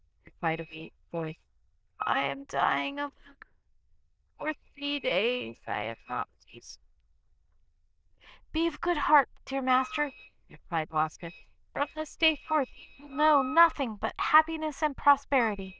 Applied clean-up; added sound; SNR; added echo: neural diffusion model UNIVERSE++.